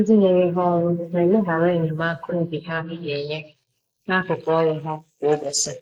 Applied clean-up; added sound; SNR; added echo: neural mask model Resemble Enhance denoiser.